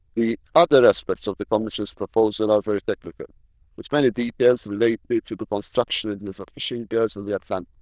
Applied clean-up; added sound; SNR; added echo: neural diffusion model UNIVERSE++.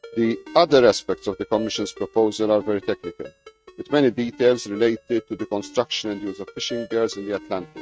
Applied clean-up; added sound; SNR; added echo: neural mask model RNNoise.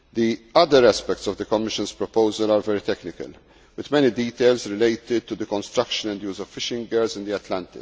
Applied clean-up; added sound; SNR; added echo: none; none; none; none.